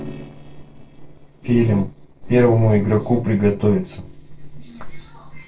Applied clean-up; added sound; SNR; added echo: neural separator model SepFormer DNS4.